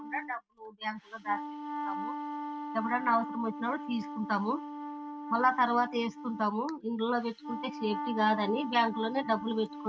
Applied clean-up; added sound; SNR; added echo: neural mask model RNNoise.